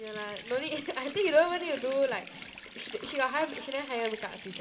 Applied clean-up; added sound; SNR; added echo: none; Water tap, faucet; 12 dB; reverberation time 1.7 s.